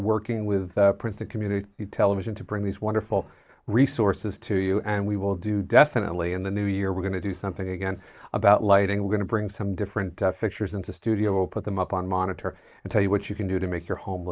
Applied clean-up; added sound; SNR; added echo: neural mask model Resemble Enhance denoiser.